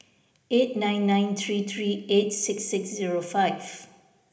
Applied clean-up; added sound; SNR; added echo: none; none; none; reverberation time 0.8 s.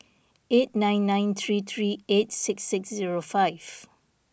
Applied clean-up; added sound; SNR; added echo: none; none; none; none.